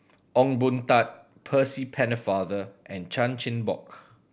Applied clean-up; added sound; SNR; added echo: none; none; none; none.